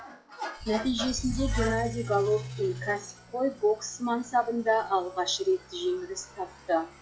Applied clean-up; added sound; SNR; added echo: classical method log-MMSE.